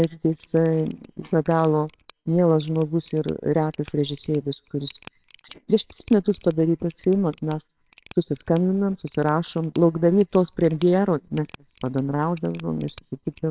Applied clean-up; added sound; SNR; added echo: neural separator model SepFormer WHAMR!.